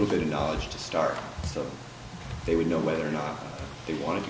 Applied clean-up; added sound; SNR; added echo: none; none; none; none.